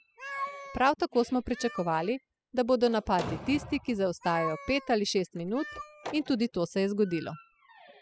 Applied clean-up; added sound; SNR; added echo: classical method spectral subtraction.